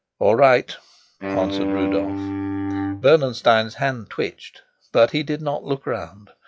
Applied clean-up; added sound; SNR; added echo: classical method log-MMSE.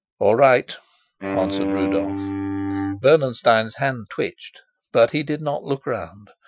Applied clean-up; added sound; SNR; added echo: classical method Wiener filter.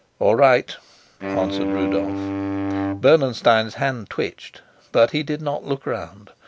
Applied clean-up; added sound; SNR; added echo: none; Wind instrument, woodwind instrument; 4 dB; none.